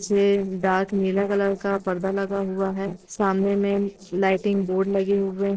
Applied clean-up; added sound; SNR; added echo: neural separator model SepFormer DNS4.